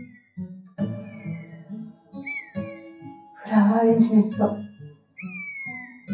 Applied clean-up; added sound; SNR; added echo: classical method WPE with log-MMSE.